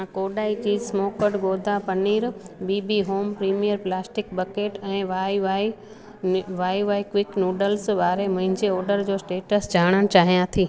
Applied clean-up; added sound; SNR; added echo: none; none; none; none.